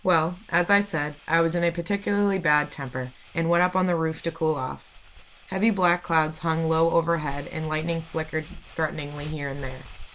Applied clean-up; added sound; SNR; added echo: none; Crumpling, crinkling; 17 dB; none.